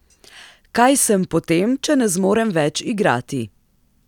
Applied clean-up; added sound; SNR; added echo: none; none; none; none.